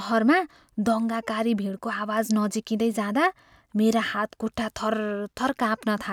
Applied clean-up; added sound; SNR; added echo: none; none; none; none.